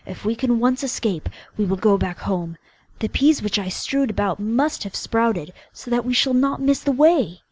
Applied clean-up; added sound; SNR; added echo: none; none; none; none.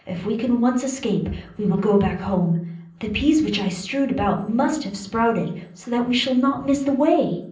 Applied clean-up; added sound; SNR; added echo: none; none; none; reverberation time 0.6 s.